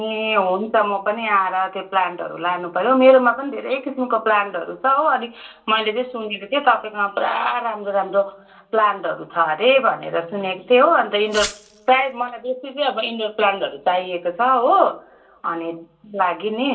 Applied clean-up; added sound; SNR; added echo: none; Glass; 13 dB; reverberation time 0.2 s.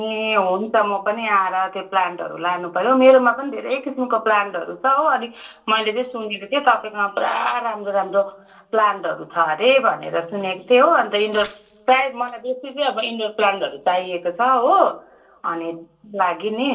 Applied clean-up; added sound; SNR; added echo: neural separator model SepFormer DNS4.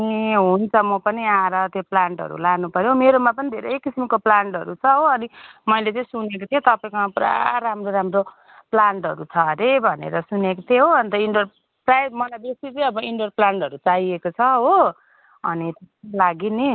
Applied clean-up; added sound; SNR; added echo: none; none; none; none.